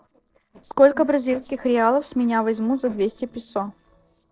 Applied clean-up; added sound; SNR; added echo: neural separator model SepFormer DNS4.